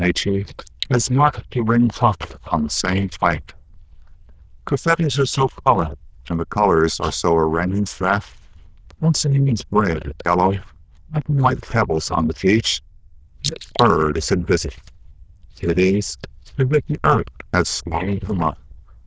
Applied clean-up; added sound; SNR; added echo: neural diffusion model UNIVERSE++.